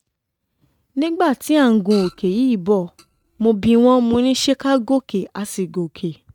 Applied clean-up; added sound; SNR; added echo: neural mask model RNNoise.